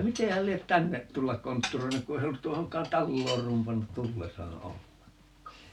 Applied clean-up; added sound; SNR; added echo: none; none; none; none.